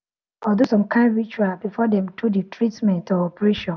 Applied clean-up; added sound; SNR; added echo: none; none; none; none.